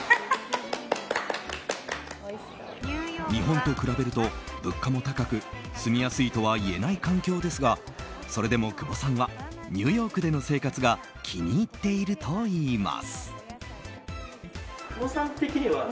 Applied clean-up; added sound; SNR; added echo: none; none; none; none.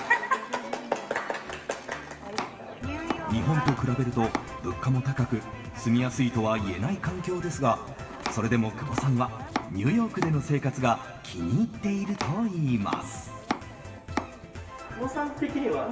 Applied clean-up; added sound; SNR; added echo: none; Domestic sounds, home sounds; 9 dB; reverberation time 3.0 s.